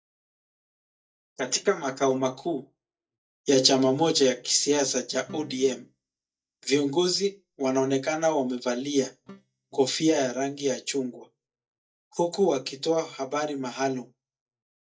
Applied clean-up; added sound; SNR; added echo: neural mask model DeepFilterNet 3.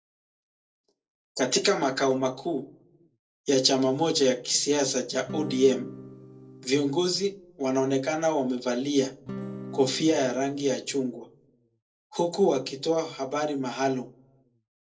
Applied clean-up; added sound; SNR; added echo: neural separator model SepFormer DNS4.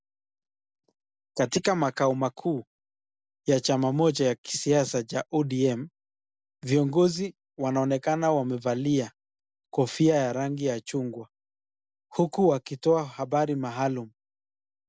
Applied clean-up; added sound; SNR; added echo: none; none; none; none.